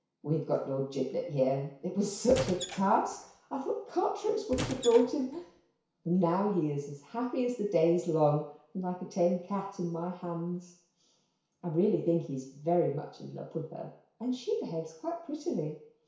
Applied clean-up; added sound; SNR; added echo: none; Squeak / Wood; 9 dB; reverberation time 0.6 s.